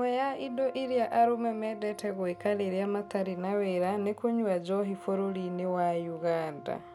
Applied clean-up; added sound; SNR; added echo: none; Brass instrument; 18 dB; none.